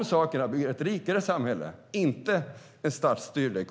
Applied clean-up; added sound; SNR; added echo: none; none; none; none.